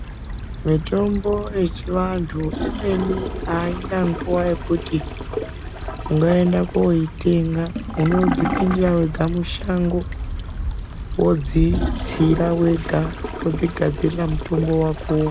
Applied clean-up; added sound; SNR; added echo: none; Stream / Trickle, dribble / Traffic noise, roadway noise + Toilet flush / Gurgling; 6 dB; none.